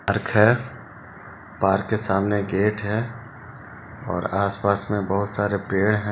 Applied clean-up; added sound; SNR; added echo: none; none; none; none.